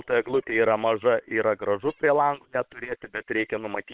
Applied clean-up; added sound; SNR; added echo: neural separator model SepFormer WHAM!.